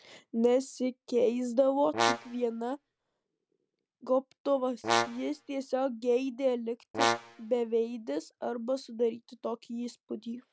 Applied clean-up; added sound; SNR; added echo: none; Brass instrument; 2 dB; none.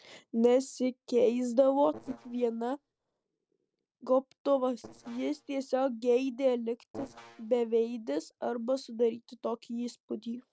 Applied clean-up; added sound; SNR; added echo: neural separator model SepFormer DNS4.